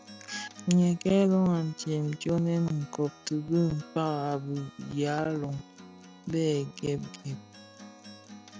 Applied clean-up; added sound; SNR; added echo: none; Acoustic guitar; 20 dB; none.